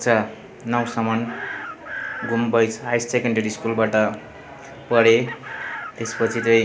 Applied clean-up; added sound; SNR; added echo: none; Chicken, rooster; 13 dB; none.